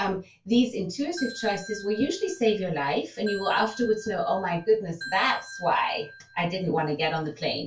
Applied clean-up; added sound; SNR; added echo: none; Ringtone / Bell; 15 dB; reverberation time 0.2 s.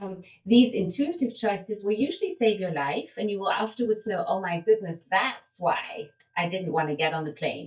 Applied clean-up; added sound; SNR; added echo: neural mask model DeepFilterNet 3.